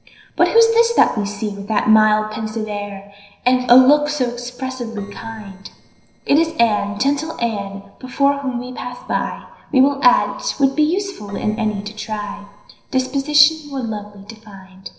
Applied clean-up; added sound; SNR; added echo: neural separator model SepFormer DNS4.